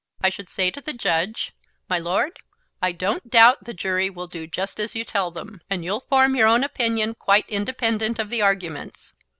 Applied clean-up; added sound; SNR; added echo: none; none; none; none.